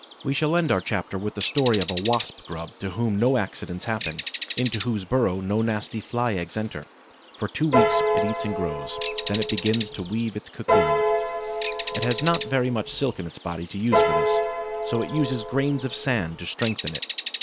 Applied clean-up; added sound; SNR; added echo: none; Piano + Bird; 2 dB; none.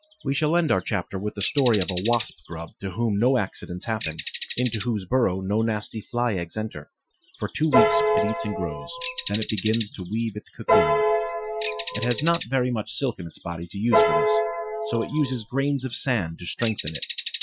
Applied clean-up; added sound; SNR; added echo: classical method Wiener filter.